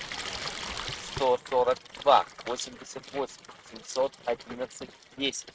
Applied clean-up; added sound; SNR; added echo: neural mask model RNNoise.